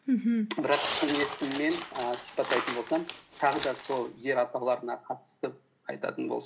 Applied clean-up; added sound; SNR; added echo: none; Tearing; 5 dB; none.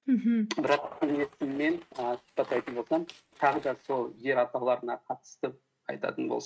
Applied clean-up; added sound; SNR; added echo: neural mask model RNNoise.